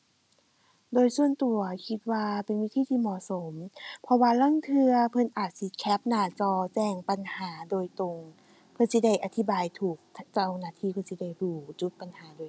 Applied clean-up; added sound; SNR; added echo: none; none; none; none.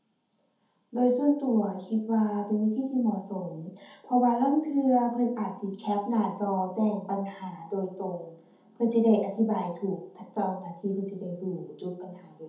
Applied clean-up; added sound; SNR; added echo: none; none; none; reverberation time 0.6 s.